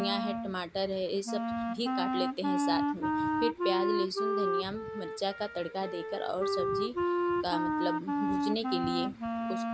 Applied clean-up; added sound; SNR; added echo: none; Wind instrument, woodwind instrument; -3 dB; none.